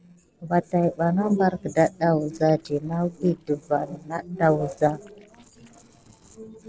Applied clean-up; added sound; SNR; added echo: neural separator model SepFormer DNS4.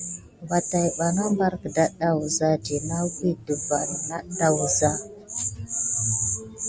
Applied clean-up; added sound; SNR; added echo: none; none; none; none.